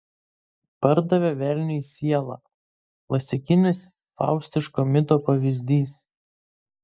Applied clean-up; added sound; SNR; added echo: neural mask model DeepFilterNet 3.